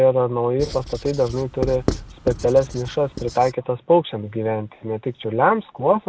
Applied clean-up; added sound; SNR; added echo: none; Writing; 9 dB; none.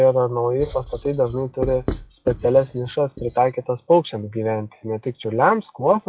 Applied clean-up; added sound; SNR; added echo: classical method log-MMSE.